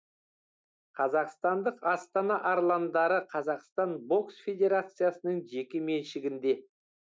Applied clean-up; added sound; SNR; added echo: none; none; none; none.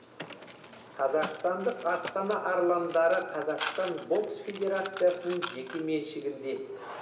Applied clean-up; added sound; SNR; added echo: none; Mechanisms; 11 dB; reverberation time 1.2 s.